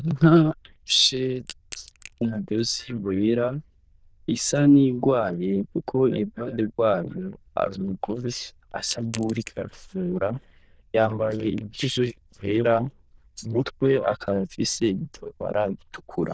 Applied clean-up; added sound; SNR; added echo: neural diffusion model UNIVERSE++.